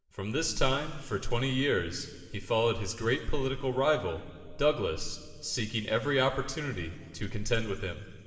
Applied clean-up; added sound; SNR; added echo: none; none; none; reverberation time 2.8 s.